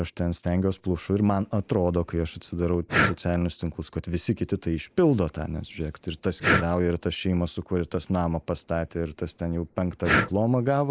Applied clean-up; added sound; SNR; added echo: neural mask model Resemble Enhance denoiser.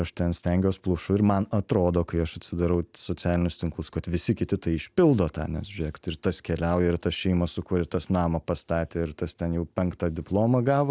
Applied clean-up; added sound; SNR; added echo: none; none; none; none.